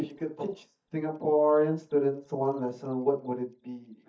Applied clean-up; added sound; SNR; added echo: neural mask model DeepFilterNet 3.